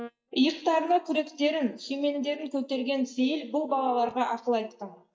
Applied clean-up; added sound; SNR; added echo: neural mask model DeepFilterNet 3.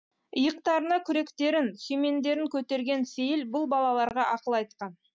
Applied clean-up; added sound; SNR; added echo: none; none; none; none.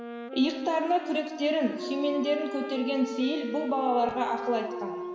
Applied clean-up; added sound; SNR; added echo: none; Wind instrument, woodwind instrument; 9 dB; reverberation time 2.1 s.